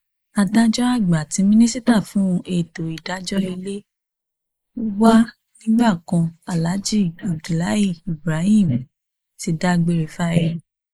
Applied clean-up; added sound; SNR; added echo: neural mask model Resemble Enhance denoiser.